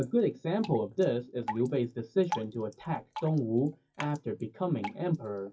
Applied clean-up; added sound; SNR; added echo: classical method WPE with log-MMSE.